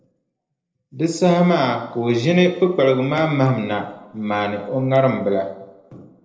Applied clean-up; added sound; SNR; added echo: neural separator model SepFormer DNS4.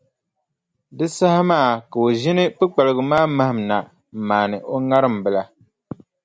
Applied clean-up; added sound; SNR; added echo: none; none; none; none.